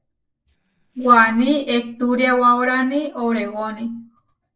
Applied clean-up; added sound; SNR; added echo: neural separator model SepFormer DNS4.